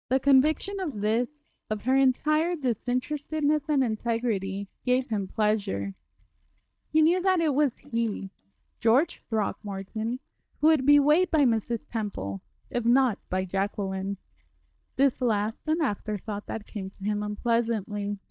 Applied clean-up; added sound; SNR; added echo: neural mask model DeepFilterNet 3.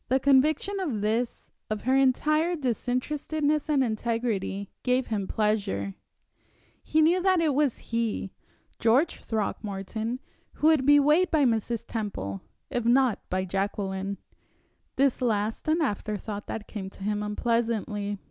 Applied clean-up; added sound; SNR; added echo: none; none; none; none.